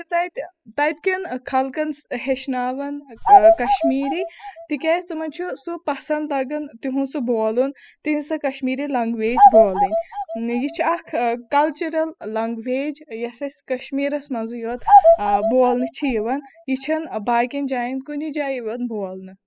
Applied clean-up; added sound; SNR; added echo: classical method spectral subtraction.